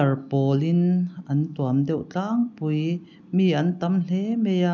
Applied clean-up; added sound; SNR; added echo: none; none; none; none.